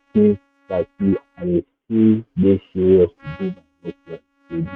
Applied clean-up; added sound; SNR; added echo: neural mask model RNNoise.